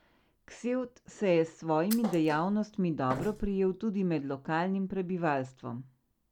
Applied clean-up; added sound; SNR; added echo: none; Thump, thud; 12 dB; none.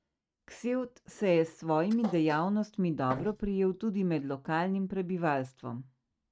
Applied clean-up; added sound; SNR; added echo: neural mask model RNNoise.